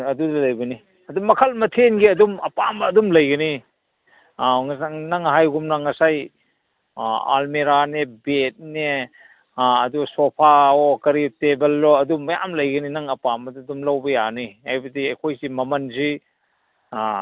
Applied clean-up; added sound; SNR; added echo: none; none; none; none.